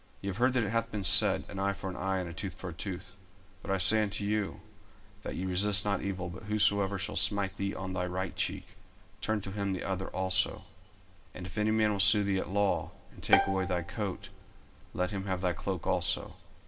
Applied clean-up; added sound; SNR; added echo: none; Bowed string instrument; 3 dB; reverberation time 0.2 s.